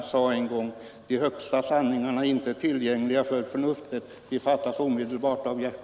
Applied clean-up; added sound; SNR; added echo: none; none; none; none.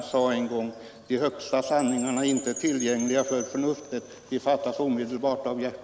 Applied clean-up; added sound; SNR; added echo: none; Chime; 15 dB; none.